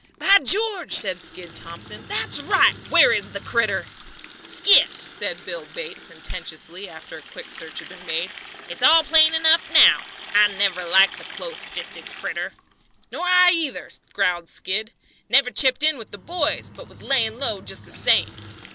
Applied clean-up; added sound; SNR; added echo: none; Bird + Water tap, faucet; 17 dB; none.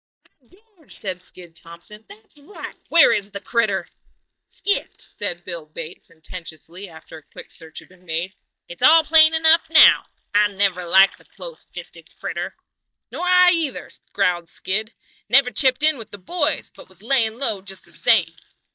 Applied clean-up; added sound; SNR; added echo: neural mask model DeepFilterNet 3.